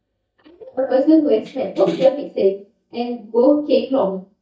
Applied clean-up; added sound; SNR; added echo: neural mask model DeepFilterNet 3.